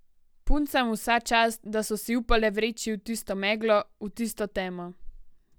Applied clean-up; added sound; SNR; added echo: none; none; none; none.